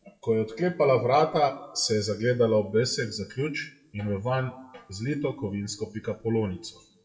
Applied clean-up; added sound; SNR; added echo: classical method WPE with log-MMSE.